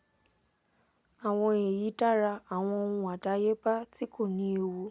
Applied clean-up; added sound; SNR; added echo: none; none; none; none.